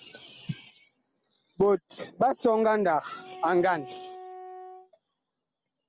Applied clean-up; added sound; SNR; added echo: none; Wind instrument, woodwind instrument; 16 dB; none.